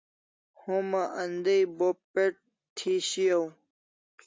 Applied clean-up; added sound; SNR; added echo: none; none; none; none.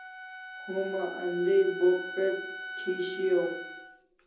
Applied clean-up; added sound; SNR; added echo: none; Wind instrument, woodwind instrument; 11 dB; reverberation time 0.8 s.